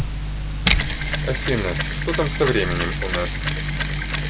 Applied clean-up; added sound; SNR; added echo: none; Mechanisms; -4 dB; none.